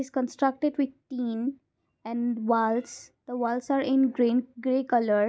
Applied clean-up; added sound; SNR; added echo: none; none; none; none.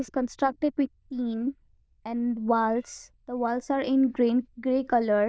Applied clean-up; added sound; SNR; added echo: neural diffusion model UNIVERSE++.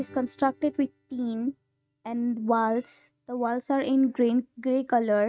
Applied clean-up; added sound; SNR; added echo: neural mask model RNNoise.